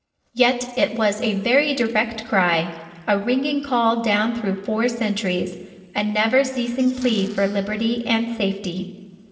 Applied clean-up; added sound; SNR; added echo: neural separator model SepFormer DNS4.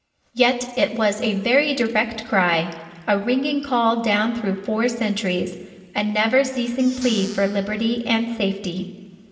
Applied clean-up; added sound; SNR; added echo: none; Squeak / Cupboard open or close; 15 dB; reverberation time 1.8 s.